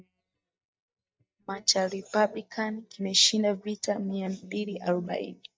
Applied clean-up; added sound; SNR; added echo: neural mask model DeepFilterNet 3.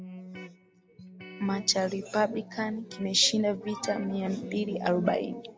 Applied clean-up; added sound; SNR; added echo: none; Electric guitar; 16 dB; none.